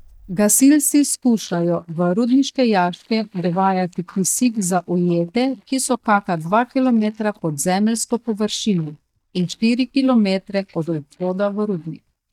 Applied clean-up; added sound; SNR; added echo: neural mask model DeepFilterNet 3.